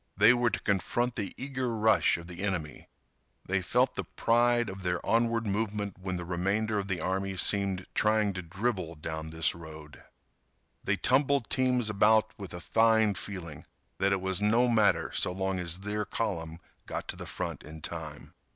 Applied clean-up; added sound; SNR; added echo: none; none; none; none.